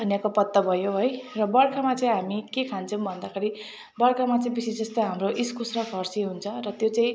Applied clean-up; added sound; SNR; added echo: none; none; none; none.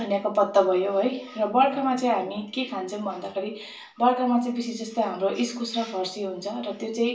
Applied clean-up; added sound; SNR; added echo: none; none; none; reverberation time 0.3 s.